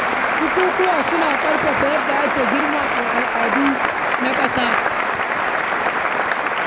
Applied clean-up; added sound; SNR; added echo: none; Applause; -4 dB; none.